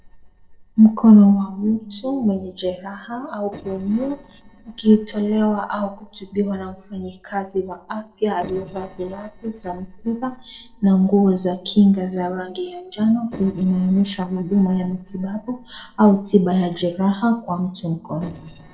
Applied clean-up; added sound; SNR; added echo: neural separator model SepFormer DNS4.